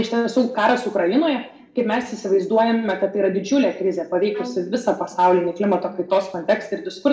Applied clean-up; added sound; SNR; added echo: neural separator model SepFormer DNS4.